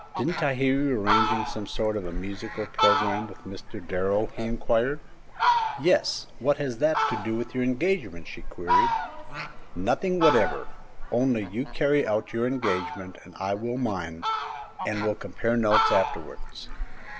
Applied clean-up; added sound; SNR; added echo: none; Fowl; 2 dB; none.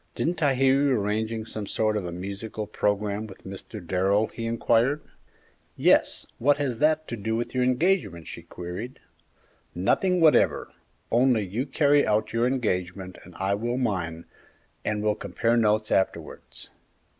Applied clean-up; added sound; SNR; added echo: none; none; none; none.